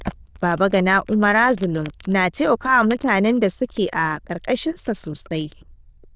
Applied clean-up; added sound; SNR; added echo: neural diffusion model UNIVERSE++.